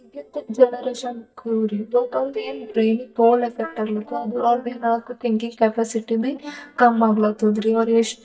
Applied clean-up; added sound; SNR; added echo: neural mask model DeepFilterNet 3.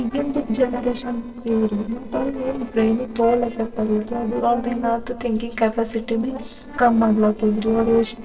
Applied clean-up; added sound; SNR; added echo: neural separator model SepFormer DNS4.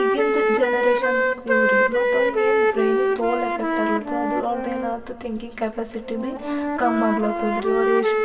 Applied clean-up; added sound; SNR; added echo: none; Wind instrument, woodwind instrument; -4 dB; reverberation time 2.5 s.